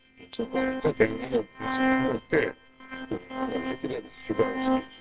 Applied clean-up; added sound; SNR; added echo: neural separator model SepFormer WHAMR!.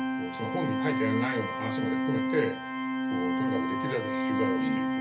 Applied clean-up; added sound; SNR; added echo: none; Organ; -4 dB; reverberation time 0.3 s.